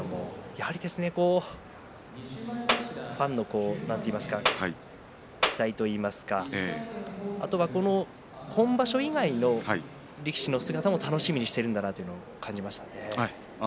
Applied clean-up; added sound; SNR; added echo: none; Clapping; 1 dB; none.